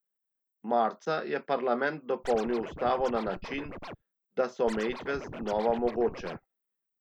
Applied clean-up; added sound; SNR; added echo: none; Scratching (performance technique); 10 dB; none.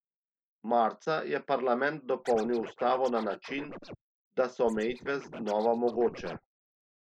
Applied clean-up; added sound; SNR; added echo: neural mask model Resemble Enhance denoiser.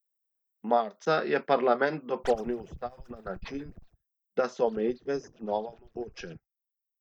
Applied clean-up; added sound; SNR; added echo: neural mask model DeepFilterNet 3.